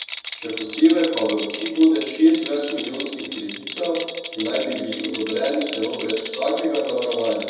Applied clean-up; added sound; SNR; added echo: none; Rattle; 9 dB; reverberation time 1.1 s.